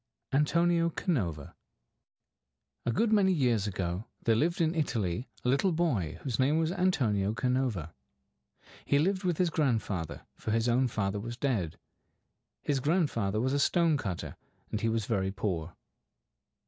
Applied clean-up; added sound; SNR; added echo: none; none; none; none.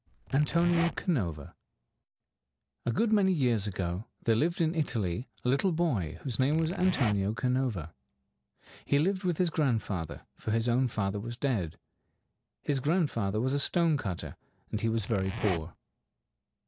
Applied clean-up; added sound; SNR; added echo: none; Zipper (clothing); 9 dB; none.